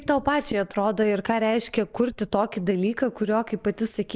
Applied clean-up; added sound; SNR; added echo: neural mask model Resemble Enhance denoiser.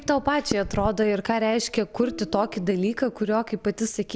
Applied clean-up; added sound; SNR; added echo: none; Guitar; 18 dB; none.